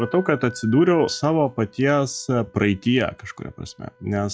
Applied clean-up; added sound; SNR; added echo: classical method log-MMSE.